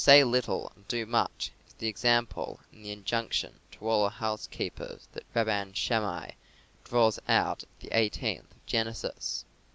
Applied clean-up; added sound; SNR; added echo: none; none; none; none.